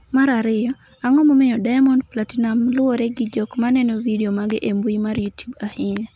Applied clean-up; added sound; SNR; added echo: none; none; none; none.